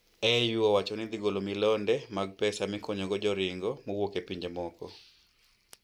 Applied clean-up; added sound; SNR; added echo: none; none; none; none.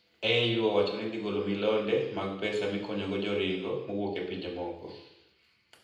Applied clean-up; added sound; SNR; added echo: none; none; none; reverberation time 0.8 s.